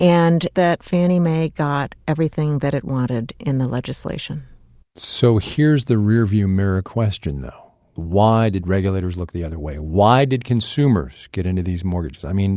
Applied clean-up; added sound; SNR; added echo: none; none; none; none.